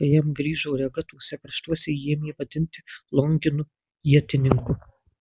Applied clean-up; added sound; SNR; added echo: none; none; none; none.